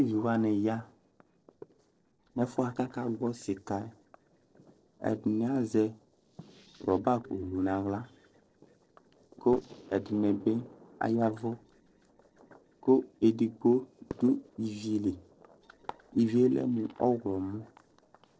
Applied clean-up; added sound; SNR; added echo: neural separator model SepFormer DNS4.